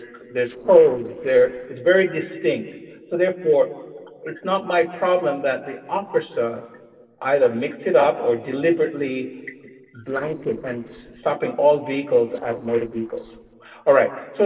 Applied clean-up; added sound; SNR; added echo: neural separator model SepFormer DNS4.